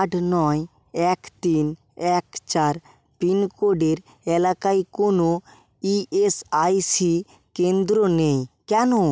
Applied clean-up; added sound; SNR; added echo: none; none; none; none.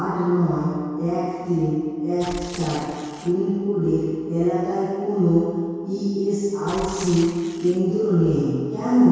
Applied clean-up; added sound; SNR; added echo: none; Tearing; 17 dB; reverberation time 2.0 s.